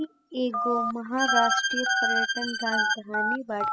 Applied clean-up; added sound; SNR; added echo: classical method spectral subtraction.